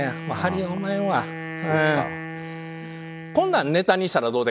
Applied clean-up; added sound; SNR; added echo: none; Wind instrument, woodwind instrument; 10 dB; none.